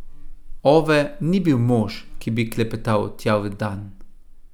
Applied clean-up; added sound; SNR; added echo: none; Buzz; 13 dB; none.